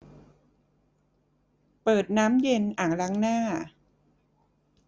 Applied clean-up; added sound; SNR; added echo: none; none; none; none.